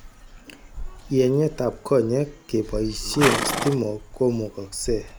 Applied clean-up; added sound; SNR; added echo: none; Livestock, farm animals, working animals; 8 dB; none.